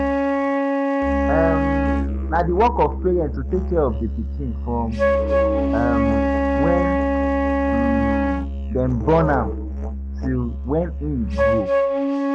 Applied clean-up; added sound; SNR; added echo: none; Musical instrument + Wind instrument, woodwind instrument; -3 dB; none.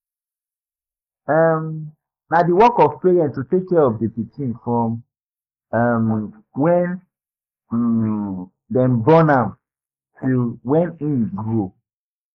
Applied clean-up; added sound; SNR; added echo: neural mask model Resemble Enhance denoiser.